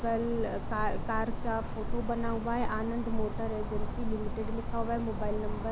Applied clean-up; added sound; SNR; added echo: none; Insect; -2 dB; none.